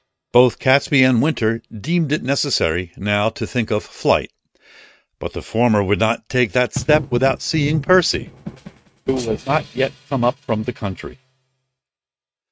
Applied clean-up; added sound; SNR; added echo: neural mask model RNNoise.